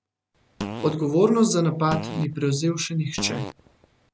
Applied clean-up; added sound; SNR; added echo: none; Fart; 12 dB; none.